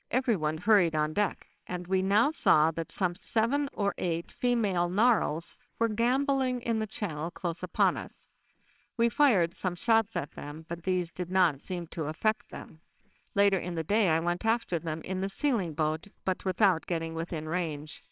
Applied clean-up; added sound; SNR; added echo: neural separator model SepFormer WHAMR!.